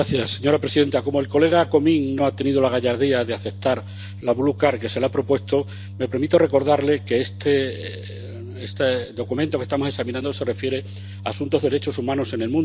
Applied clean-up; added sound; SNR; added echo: none; Organ; 13 dB; none.